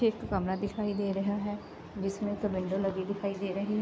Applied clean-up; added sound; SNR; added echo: none; none; none; none.